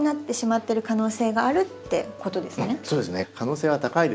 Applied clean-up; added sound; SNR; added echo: none; none; none; none.